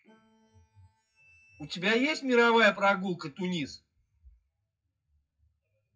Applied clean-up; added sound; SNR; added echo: classical method WPE with log-MMSE.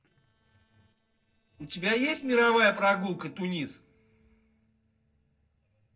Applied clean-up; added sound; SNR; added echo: neural separator model SepFormer DNS4.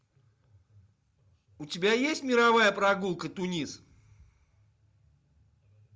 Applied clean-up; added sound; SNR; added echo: none; none; none; none.